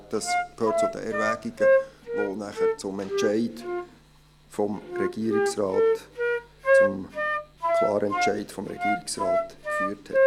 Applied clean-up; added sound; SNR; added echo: none; Wind instrument, woodwind instrument; -5 dB; none.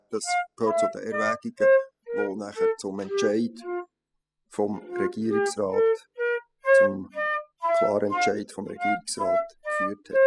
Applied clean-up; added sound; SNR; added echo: classical method spectral subtraction.